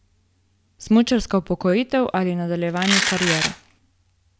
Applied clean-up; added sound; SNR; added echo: none; Domestic sounds, home sounds; 1 dB; none.